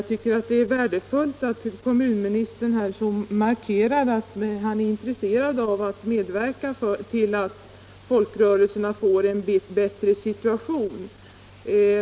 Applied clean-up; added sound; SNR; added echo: none; none; none; none.